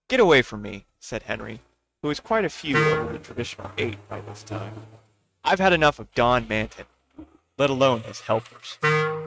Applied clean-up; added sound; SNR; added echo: neural mask model RNNoise.